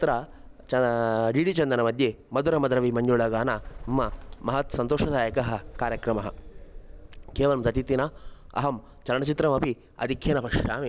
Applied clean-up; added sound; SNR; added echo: none; Bird; 17 dB; none.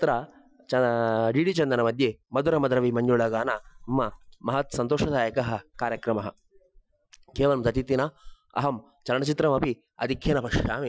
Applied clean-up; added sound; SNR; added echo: classical method Wiener filter.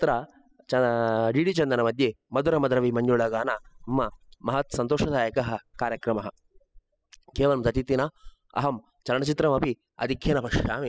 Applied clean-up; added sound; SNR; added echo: classical method spectral subtraction.